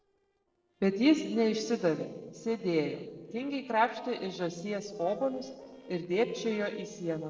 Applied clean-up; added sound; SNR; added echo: neural separator model SepFormer DNS4.